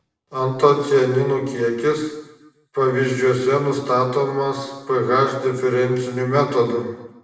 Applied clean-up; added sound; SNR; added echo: none; none; none; reverberation time 1.0 s.